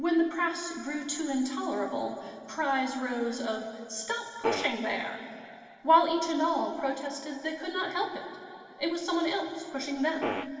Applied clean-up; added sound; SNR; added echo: none; Fart; 2 dB; reverberation time 2.5 s.